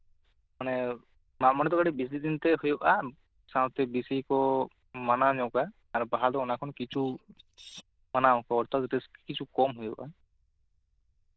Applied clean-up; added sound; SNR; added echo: neural diffusion model UNIVERSE++.